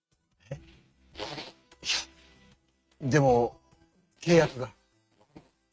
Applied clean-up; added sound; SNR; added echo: neural mask model RNNoise.